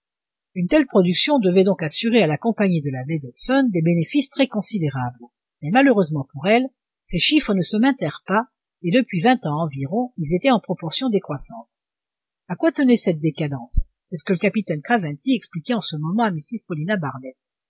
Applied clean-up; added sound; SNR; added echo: none; none; none; none.